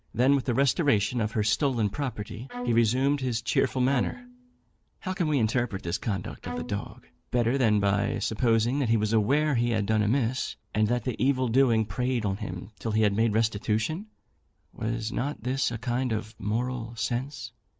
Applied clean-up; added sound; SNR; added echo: none; Bowed string instrument; 13 dB; none.